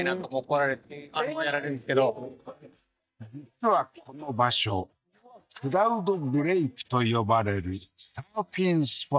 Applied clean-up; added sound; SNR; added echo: neural mask model DeepFilterNet 3.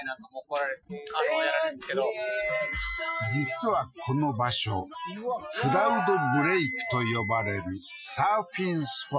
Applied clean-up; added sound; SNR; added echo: classical method Wiener filter.